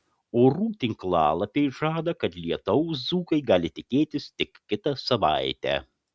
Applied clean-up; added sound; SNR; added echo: none; none; none; none.